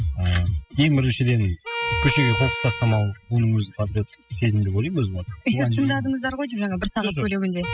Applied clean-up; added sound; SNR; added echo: classical method spectral subtraction.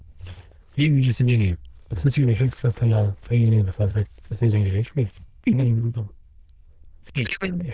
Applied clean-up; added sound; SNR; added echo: neural diffusion model UNIVERSE++.